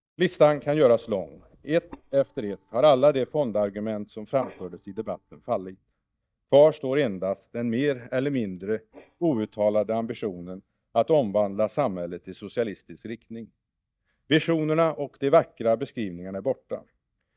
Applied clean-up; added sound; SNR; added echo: neural mask model DeepFilterNet 3.